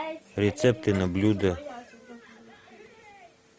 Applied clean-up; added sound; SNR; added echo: none; none; none; none.